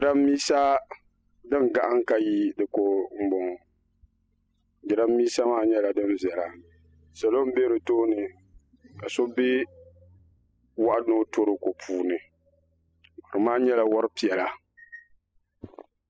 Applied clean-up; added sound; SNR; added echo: classical method spectral subtraction.